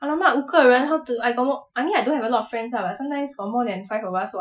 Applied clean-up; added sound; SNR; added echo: classical method Wiener filter.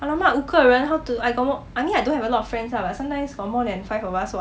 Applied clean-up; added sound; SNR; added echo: none; none; none; none.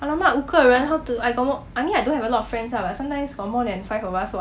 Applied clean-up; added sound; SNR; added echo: none; Guitar; 19 dB; none.